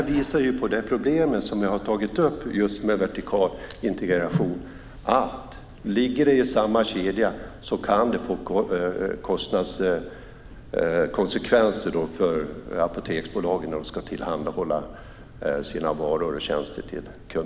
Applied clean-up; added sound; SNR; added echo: none; none; none; none.